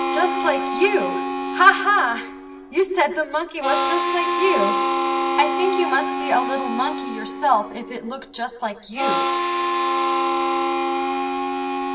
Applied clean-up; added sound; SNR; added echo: none; Harmonica; 0 dB; reverberation time 2.4 s.